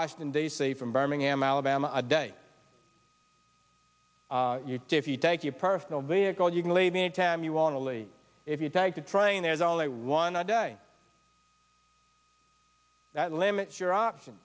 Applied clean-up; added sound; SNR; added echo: none; none; none; none.